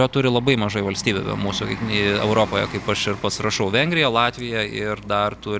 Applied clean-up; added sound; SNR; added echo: none; Bus; 14 dB; none.